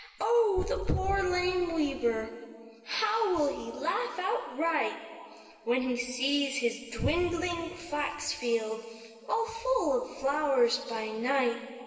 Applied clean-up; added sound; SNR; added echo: none; none; none; reverberation time 2.3 s.